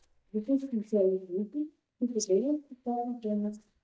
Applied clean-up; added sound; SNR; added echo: neural mask model DeepFilterNet 3.